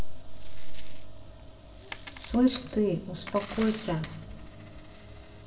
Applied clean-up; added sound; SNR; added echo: none; Coin (dropping); 18 dB; reverberation time 2.0 s.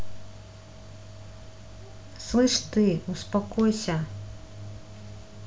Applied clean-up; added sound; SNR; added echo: none; none; none; none.